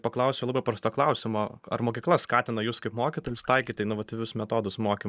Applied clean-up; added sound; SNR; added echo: neural mask model DeepFilterNet 3.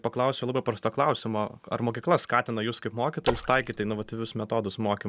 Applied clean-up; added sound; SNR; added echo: none; Splash, splatter; 6 dB; none.